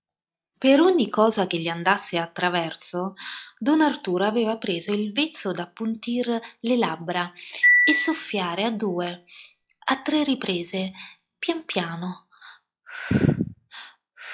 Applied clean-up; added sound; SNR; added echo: classical method log-MMSE.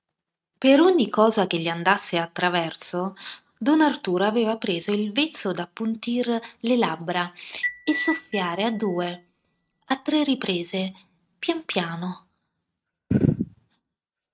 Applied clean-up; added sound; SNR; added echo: neural mask model RNNoise.